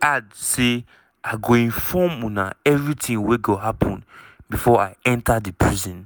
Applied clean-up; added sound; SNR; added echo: none; none; none; none.